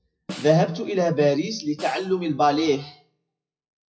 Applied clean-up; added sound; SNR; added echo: classical method WPE with log-MMSE.